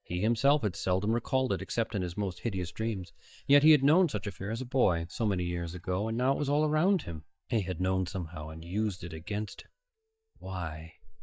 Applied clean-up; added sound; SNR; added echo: neural mask model DeepFilterNet 3.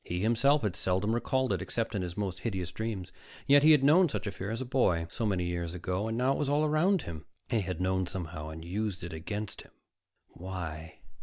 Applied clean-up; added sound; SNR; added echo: none; none; none; none.